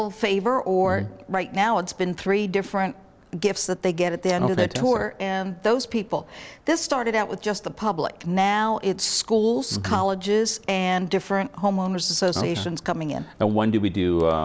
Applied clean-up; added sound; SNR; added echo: none; none; none; none.